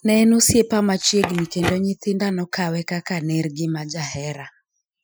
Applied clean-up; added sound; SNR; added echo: classical method Wiener filter.